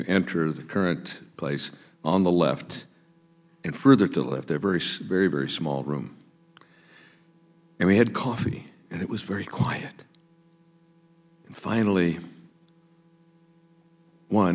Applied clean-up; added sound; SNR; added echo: none; none; none; none.